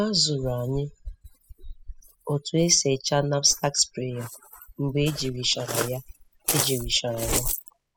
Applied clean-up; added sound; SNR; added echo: classical method spectral subtraction.